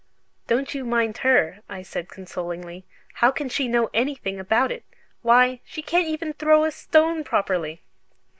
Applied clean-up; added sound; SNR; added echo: none; none; none; none.